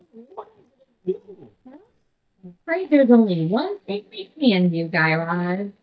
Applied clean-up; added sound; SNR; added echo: neural mask model DeepFilterNet 3.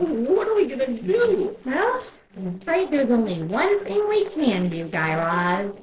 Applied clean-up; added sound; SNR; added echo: neural separator model SepFormer DNS4.